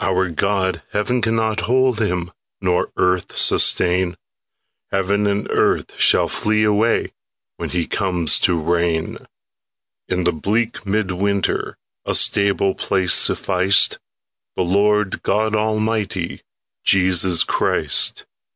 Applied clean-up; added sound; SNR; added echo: none; none; none; none.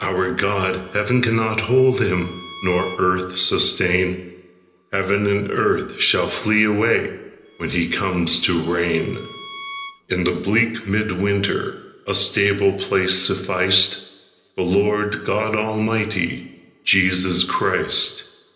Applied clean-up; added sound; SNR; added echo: none; Bowed string instrument; 19 dB; reverberation time 1.0 s.